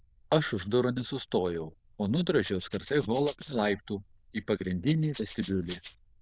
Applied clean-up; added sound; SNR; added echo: neural diffusion model UNIVERSE++.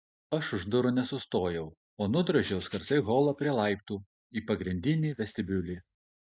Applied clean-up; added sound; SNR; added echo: neural mask model DeepFilterNet 3.